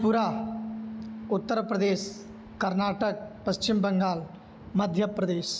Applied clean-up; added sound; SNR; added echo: none; Bass guitar; 11 dB; none.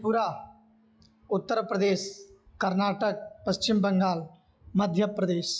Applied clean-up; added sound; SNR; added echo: classical method log-MMSE.